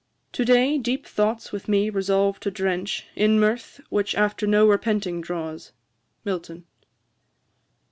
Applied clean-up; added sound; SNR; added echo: none; none; none; none.